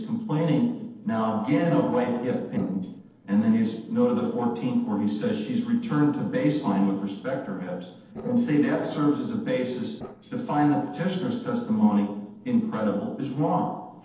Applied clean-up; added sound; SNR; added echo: neural separator model SepFormer DNS4.